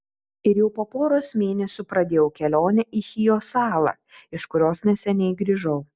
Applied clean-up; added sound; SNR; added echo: none; none; none; none.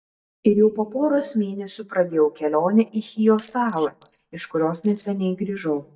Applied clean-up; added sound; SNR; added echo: neural mask model DeepFilterNet 3.